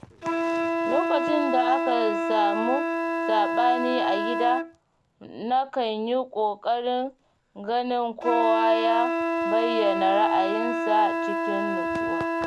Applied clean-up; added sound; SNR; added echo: none; Wind instrument, woodwind instrument; 1 dB; none.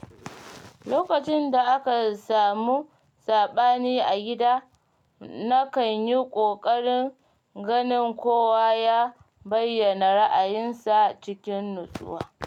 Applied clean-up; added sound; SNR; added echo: none; none; none; none.